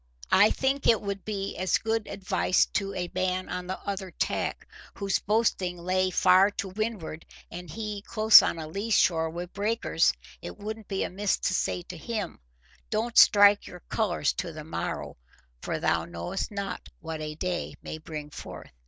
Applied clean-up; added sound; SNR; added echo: none; none; none; none.